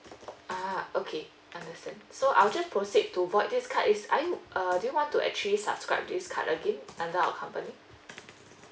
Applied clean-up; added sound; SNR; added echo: none; none; none; none.